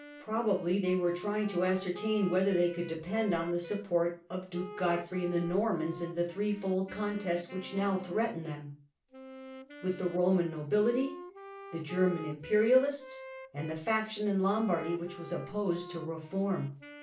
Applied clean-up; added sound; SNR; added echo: none; Wind instrument, woodwind instrument; 15 dB; reverberation time 0.3 s.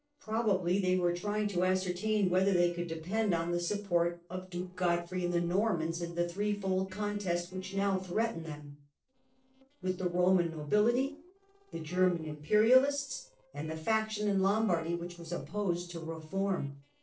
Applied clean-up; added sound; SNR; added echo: neural separator model SepFormer DNS4.